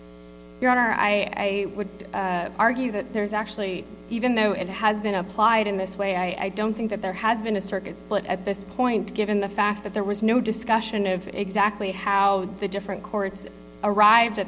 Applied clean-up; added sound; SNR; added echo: none; none; none; none.